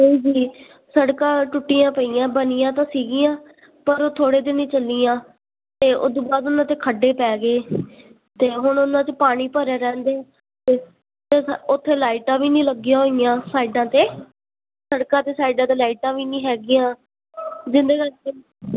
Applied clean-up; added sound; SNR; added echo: none; none; none; none.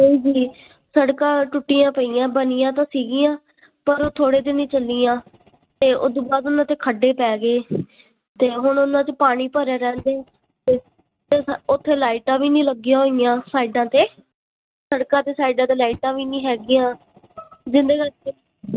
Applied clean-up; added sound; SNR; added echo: neural mask model RNNoise.